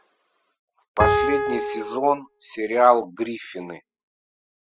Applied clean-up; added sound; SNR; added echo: classical method spectral subtraction.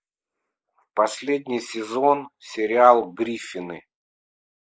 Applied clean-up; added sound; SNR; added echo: neural mask model Resemble Enhance denoiser.